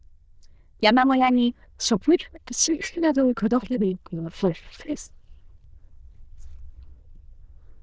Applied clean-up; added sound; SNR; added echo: neural diffusion model UNIVERSE++.